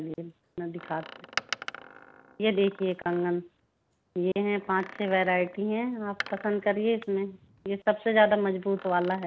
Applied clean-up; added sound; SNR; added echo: none; Door; 16 dB; none.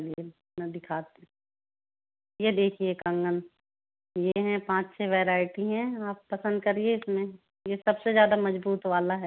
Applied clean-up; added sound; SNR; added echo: none; none; none; none.